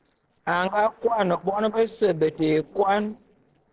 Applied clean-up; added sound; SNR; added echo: neural separator model SepFormer DNS4.